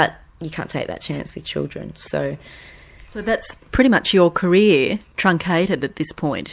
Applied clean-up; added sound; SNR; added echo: none; none; none; none.